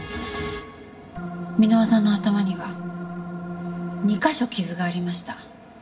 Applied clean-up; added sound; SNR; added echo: none; Organ; 7 dB; reverberation time 0.7 s.